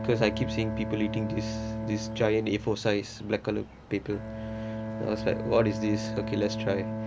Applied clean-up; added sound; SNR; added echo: none; Bowed string instrument; 5 dB; none.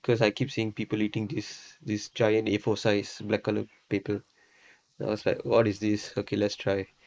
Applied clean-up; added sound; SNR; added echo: neural mask model Resemble Enhance denoiser.